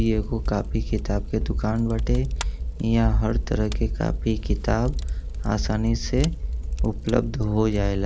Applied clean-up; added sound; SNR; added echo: none; Fire; 1 dB; none.